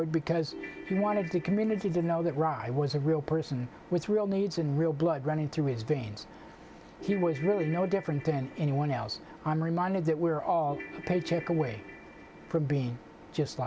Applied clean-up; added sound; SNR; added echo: none; Ringtone / Keyboard (musical); 14 dB; none.